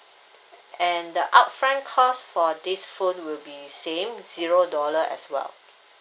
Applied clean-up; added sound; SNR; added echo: none; none; none; none.